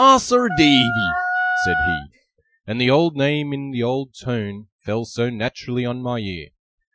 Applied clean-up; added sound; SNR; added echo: classical method Wiener filter.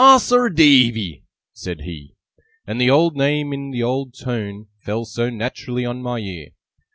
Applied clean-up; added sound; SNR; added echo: none; none; none; none.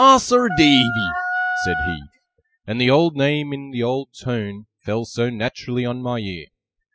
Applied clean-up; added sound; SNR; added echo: classical method spectral subtraction.